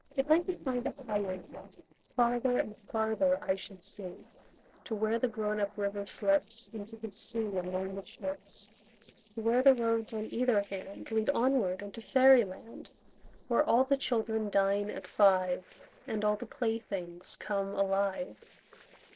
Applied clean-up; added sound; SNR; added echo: neural separator model SepFormer DNS4.